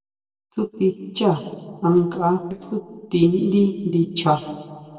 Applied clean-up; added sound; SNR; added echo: neural separator model SepFormer DNS4.